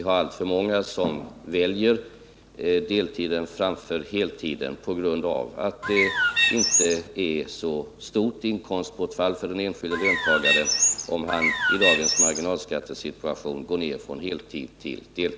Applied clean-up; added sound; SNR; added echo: none; Bird; -4 dB; none.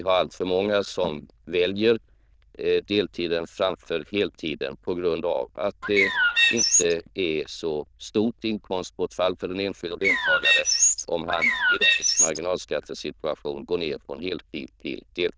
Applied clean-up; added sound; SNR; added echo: neural diffusion model UNIVERSE++.